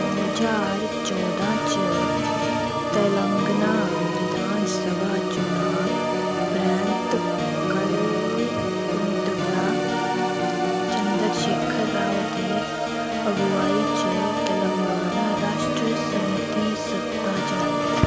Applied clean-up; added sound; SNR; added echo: none; Organ; -4 dB; none.